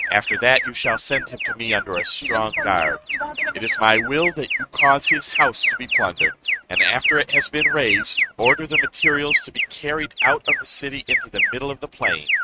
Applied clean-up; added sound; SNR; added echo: neural mask model RNNoise.